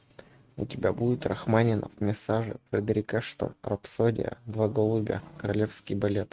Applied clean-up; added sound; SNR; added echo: neural mask model RNNoise.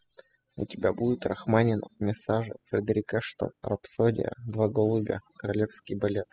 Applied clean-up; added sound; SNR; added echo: classical method spectral subtraction.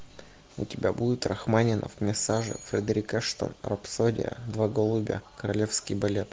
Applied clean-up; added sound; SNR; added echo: none; none; none; none.